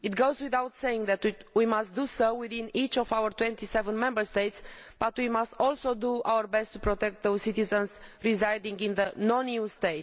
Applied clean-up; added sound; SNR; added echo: none; none; none; none.